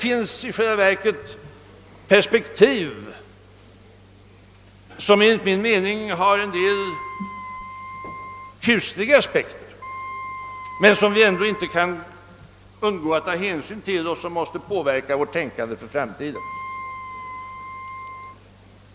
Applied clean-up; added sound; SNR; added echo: none; Wind instrument, woodwind instrument; 12 dB; none.